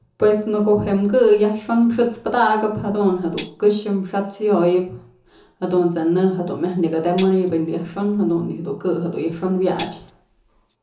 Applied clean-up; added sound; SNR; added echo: none; Tambourine; 5 dB; reverberation time 0.6 s.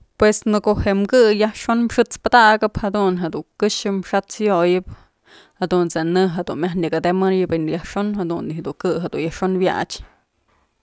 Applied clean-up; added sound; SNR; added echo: none; none; none; none.